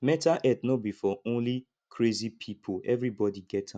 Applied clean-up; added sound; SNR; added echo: none; none; none; none.